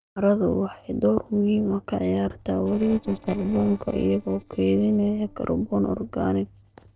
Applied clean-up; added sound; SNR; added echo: neural separator model SepFormer DNS4.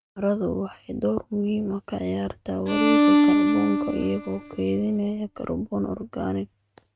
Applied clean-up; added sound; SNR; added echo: neural mask model RNNoise.